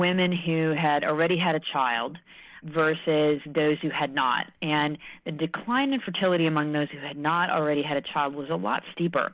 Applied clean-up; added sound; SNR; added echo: neural mask model Resemble Enhance denoiser.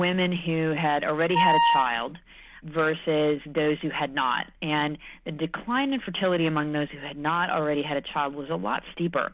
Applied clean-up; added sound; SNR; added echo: none; Wind instrument, woodwind instrument; -3 dB; none.